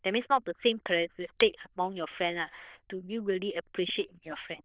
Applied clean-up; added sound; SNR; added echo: neural diffusion model UNIVERSE++.